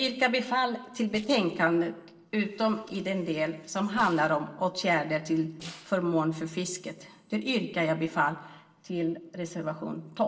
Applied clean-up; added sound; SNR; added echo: neural separator model SepFormer DNS4.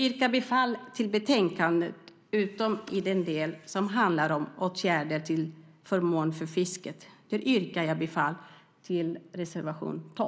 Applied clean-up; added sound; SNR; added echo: none; none; none; none.